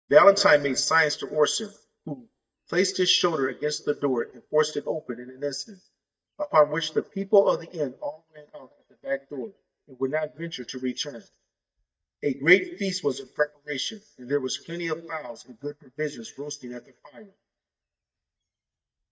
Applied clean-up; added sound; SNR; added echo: neural mask model DeepFilterNet 3.